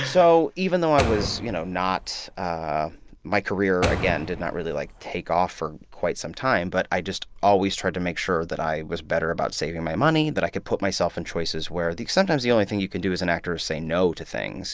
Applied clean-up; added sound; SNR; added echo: none; Door; 7 dB; none.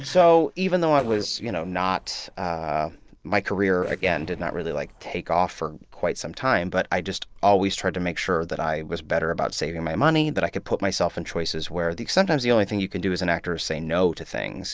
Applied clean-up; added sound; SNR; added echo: neural separator model SepFormer DNS4.